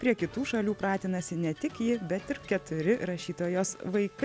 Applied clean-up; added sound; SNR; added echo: none; none; none; none.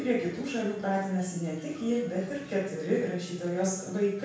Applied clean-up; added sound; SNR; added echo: none; none; none; reverberation time 0.6 s.